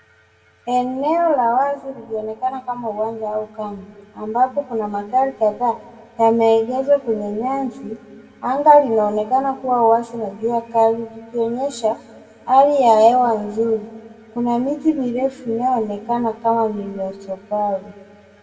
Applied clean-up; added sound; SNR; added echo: none; none; none; reverberation time 1.3 s.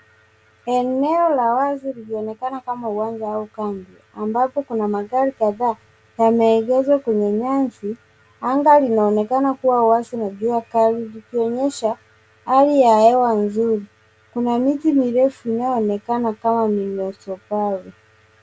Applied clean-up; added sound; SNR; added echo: none; none; none; none.